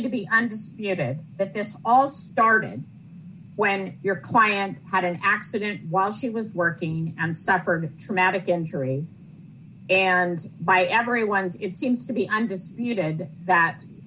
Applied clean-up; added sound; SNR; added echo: none; none; none; none.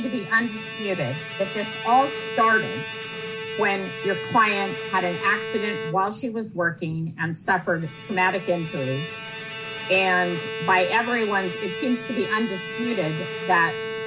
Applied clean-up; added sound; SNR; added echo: none; Bowed string instrument; 8 dB; none.